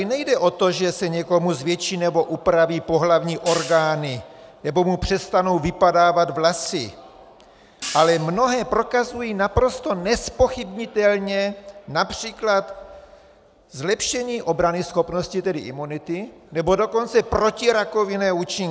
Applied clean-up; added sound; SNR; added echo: none; Hi-hat; 15 dB; none.